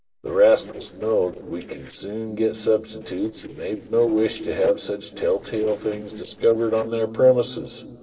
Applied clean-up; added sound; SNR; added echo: neural separator model SepFormer DNS4.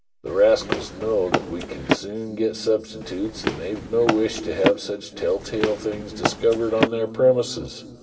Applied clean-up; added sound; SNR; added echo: none; Run; 4 dB; reverberation time 2.6 s.